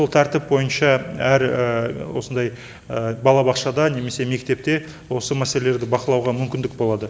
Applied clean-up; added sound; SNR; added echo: none; none; none; none.